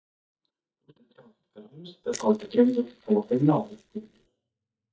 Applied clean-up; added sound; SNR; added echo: neural mask model DeepFilterNet 3.